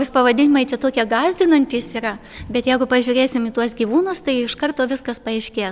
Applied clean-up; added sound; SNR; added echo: none; none; none; none.